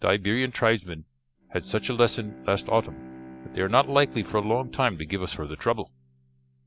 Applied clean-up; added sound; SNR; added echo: none; Bowed string instrument; 19 dB; none.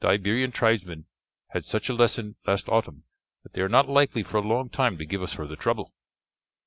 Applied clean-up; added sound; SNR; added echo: none; none; none; none.